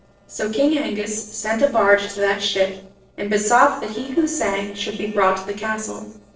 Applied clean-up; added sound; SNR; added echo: neural separator model SepFormer DNS4.